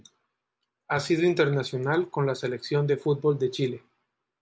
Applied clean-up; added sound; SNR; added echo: none; none; none; none.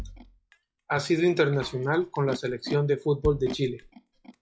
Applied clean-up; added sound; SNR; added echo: classical method log-MMSE.